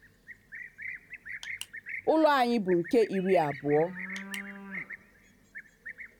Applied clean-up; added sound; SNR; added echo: none; Livestock, farm animals, working animals; 13 dB; none.